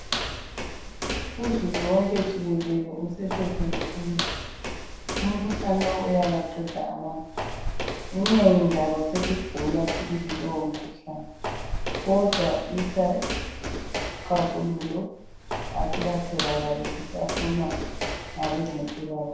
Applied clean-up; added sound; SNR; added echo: none; Walk, footsteps; 5 dB; reverberation time 0.7 s.